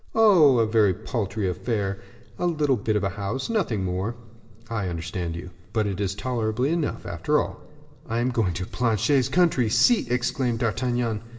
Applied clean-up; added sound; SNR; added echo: none; none; none; reverberation time 2.8 s.